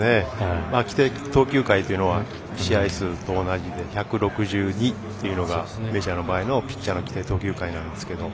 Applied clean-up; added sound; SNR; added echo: none; none; none; none.